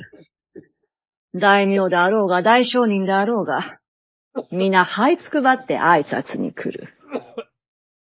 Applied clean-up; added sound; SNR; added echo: neural mask model Resemble Enhance denoiser.